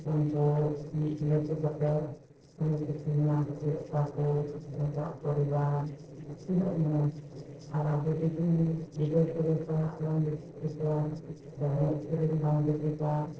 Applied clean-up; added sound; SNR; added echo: neural separator model SepFormer DNS4.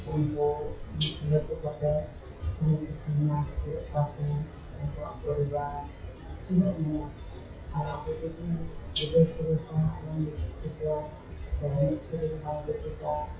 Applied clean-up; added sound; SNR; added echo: classical method WPE with log-MMSE.